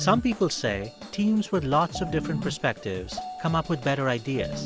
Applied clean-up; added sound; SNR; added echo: none; Drum / Drum kit; 17 dB; none.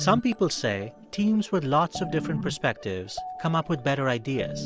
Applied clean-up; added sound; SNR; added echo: none; none; none; none.